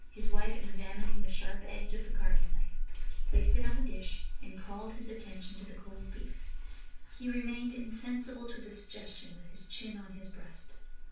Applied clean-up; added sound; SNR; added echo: none; none; none; reverberation time 0.3 s.